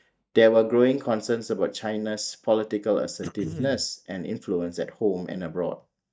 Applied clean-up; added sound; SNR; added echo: neural mask model DeepFilterNet 3.